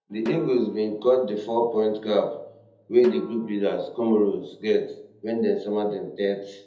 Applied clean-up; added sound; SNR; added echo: none; Snare drum; 16 dB; reverberation time 0.8 s.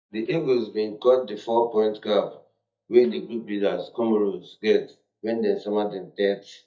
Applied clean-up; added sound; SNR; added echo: neural mask model DeepFilterNet 3.